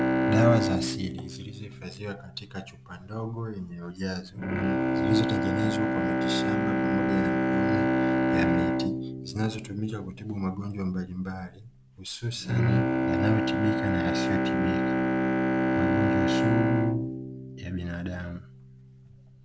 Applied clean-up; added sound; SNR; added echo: none; Bowed string instrument; -3 dB; none.